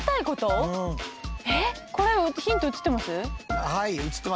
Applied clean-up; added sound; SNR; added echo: none; none; none; none.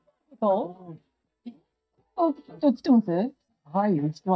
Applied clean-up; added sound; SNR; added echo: neural mask model DeepFilterNet 3.